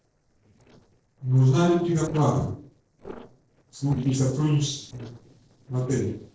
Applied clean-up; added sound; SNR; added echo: neural separator model SepFormer DNS4.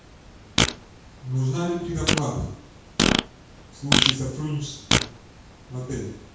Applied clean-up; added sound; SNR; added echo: none; Fart; -4 dB; reverberation time 0.6 s.